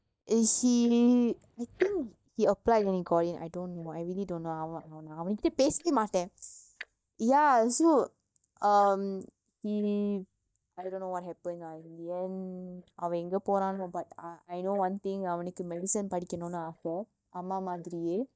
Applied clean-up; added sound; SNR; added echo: neural mask model DeepFilterNet 3.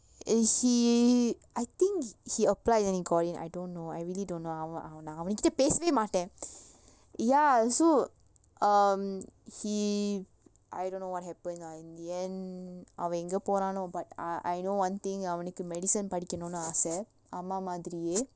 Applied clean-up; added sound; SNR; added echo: none; none; none; none.